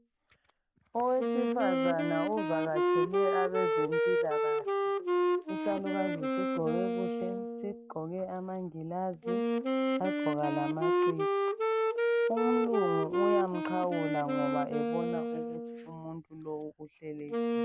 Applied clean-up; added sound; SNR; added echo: none; Wind instrument, woodwind instrument; -4 dB; none.